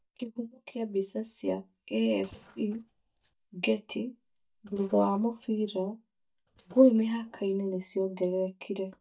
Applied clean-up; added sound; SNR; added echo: neural mask model DeepFilterNet 3.